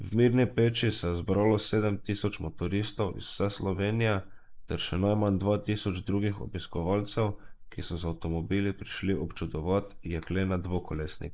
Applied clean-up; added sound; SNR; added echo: neural mask model Resemble Enhance denoiser.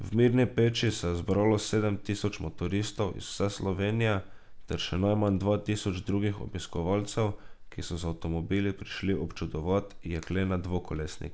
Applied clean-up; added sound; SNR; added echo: none; none; none; none.